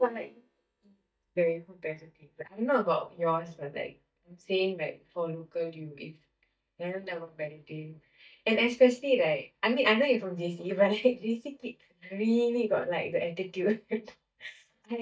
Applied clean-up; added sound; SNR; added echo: neural mask model DeepFilterNet 3.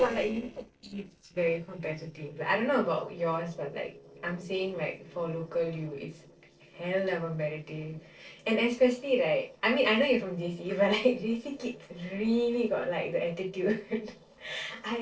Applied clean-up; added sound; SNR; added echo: neural separator model SepFormer DNS4.